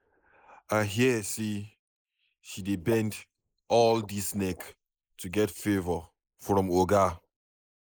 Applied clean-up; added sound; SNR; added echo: neural mask model Resemble Enhance denoiser.